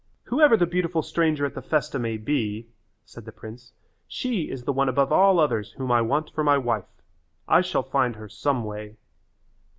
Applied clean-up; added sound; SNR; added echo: none; none; none; none.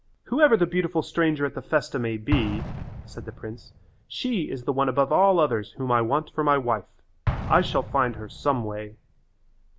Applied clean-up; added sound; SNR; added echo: none; Explosion; 11 dB; none.